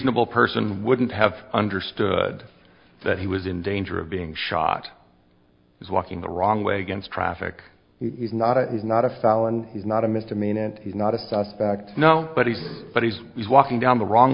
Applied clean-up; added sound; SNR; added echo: none; none; none; none.